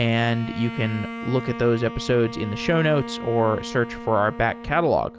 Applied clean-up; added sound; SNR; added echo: none; Bowed string instrument; 11 dB; none.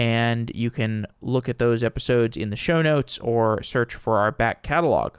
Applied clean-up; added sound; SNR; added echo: none; none; none; none.